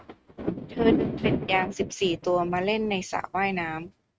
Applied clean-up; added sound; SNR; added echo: neural mask model RNNoise.